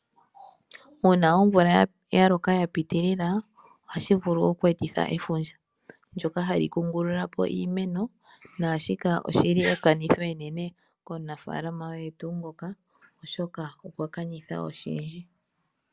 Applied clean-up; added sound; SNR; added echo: none; none; none; none.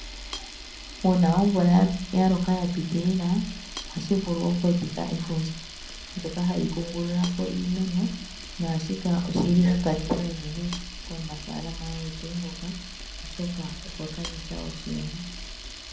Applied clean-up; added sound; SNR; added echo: none; Camera; 12 dB; reverberation time 0.5 s.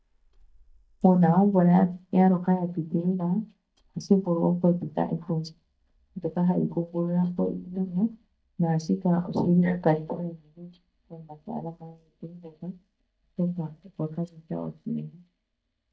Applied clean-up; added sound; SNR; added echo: neural mask model DeepFilterNet 3.